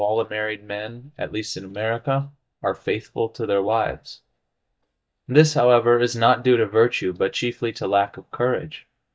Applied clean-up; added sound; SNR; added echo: neural mask model DeepFilterNet 3.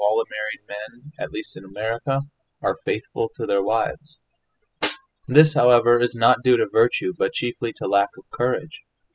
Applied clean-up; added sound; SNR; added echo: classical method spectral subtraction.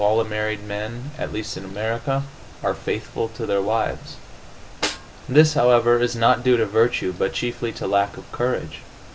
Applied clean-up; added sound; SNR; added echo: none; Snare drum; 12 dB; none.